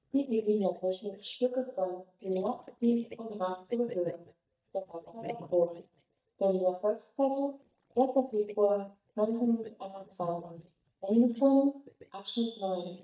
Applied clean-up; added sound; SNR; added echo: neural mask model DeepFilterNet 3.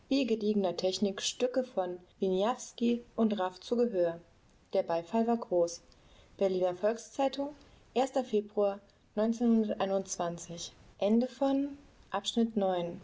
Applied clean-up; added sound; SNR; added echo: none; none; none; none.